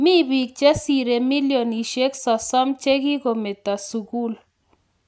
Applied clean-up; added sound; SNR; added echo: none; none; none; none.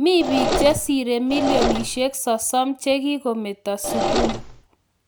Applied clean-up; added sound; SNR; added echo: none; Engine / Mechanisms; 2 dB; none.